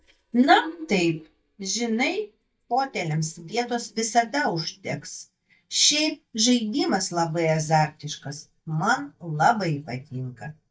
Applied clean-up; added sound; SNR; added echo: neural mask model DeepFilterNet 3.